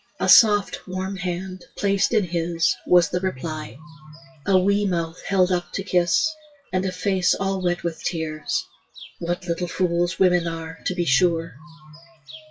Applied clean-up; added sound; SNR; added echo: classical method WPE with log-MMSE.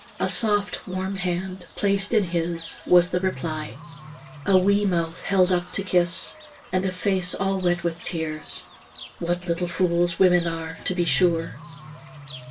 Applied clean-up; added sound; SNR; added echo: none; Bird / Fowl; 18 dB; reverberation time 0.2 s.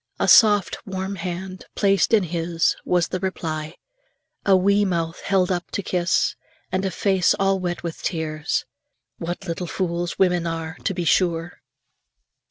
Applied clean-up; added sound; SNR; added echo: none; none; none; none.